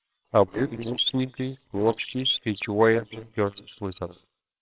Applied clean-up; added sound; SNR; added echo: neural separator model SepFormer WHAMR!.